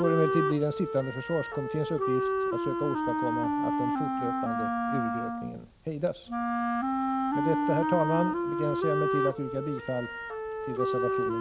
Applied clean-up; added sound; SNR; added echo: none; Wind instrument, woodwind instrument; -2 dB; none.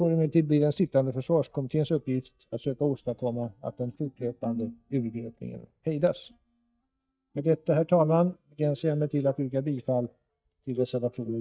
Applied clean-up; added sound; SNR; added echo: neural mask model DeepFilterNet 3.